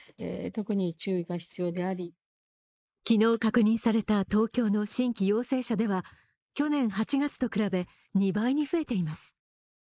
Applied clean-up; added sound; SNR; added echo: neural mask model Resemble Enhance denoiser.